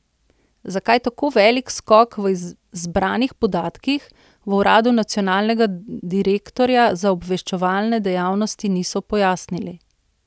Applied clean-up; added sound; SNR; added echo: none; none; none; none.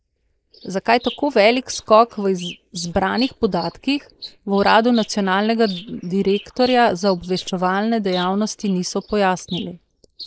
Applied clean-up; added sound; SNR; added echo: neural mask model Resemble Enhance denoiser.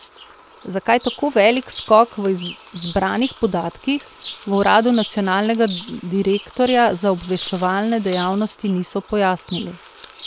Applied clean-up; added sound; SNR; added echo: none; Bird vocalization, bird call, bird song; 15 dB; none.